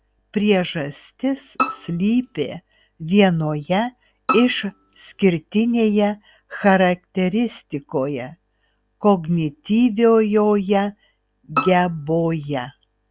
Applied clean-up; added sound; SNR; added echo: none; Bowed string instrument; 8 dB; none.